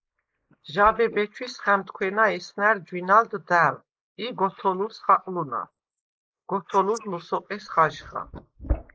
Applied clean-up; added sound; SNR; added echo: neural mask model Resemble Enhance denoiser.